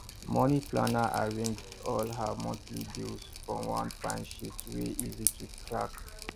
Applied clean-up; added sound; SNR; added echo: none; Drip; 8 dB; none.